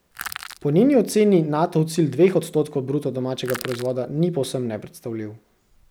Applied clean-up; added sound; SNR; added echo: none; Crushing; 14 dB; none.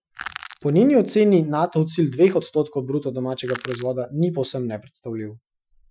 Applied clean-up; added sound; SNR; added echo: classical method Wiener filter.